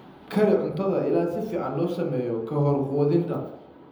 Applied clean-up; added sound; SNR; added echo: none; none; none; reverberation time 0.8 s.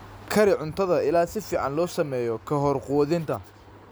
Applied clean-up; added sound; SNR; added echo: none; none; none; none.